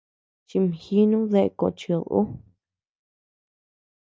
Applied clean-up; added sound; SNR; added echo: none; none; none; none.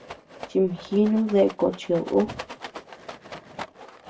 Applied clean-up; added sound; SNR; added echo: none; Rattle; 15 dB; reverberation time 0.2 s.